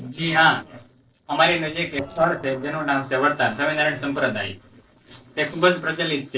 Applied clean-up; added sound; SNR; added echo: neural separator model SepFormer DNS4.